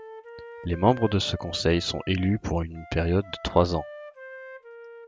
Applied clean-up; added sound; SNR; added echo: none; Wind instrument, woodwind instrument; 17 dB; none.